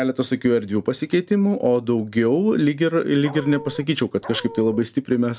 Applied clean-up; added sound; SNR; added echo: none; Dog; 15 dB; none.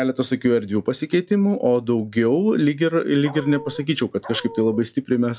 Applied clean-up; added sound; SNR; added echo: classical method log-MMSE.